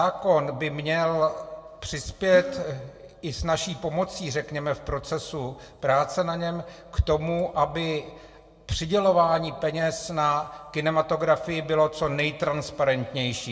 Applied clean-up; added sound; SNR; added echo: none; Gasp; 20 dB; reverberation time 0.6 s.